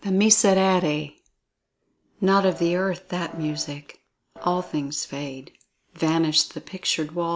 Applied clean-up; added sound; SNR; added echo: none; Piano; 17 dB; none.